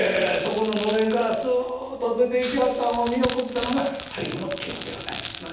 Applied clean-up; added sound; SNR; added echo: none; Crackle; 13 dB; reverberation time 0.9 s.